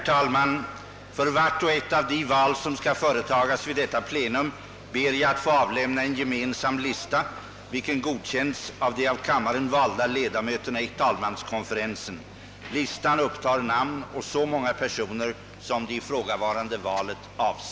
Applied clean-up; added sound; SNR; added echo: none; none; none; none.